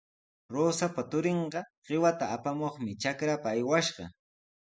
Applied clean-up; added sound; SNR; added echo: none; none; none; none.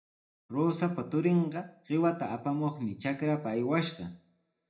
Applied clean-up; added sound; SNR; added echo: none; none; none; reverberation time 0.4 s.